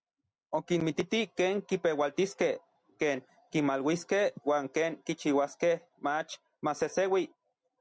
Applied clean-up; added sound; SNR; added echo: none; none; none; none.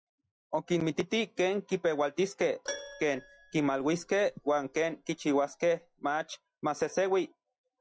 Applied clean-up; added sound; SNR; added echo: classical method log-MMSE.